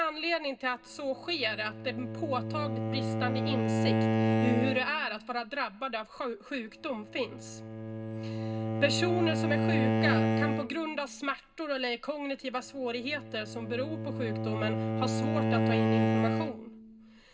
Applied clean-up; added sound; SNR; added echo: none; Bowed string instrument; -3 dB; reverberation time 0.2 s.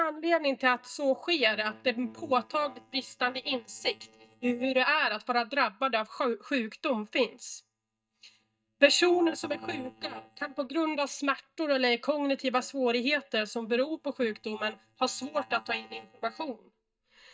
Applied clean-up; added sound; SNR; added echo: neural mask model DeepFilterNet 3.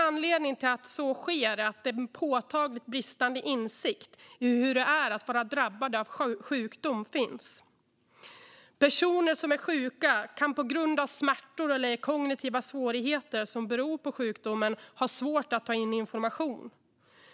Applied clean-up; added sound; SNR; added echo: none; none; none; none.